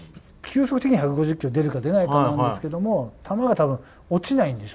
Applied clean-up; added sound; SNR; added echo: none; none; none; none.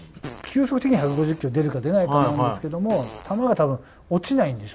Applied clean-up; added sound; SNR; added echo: none; Fart; 18 dB; none.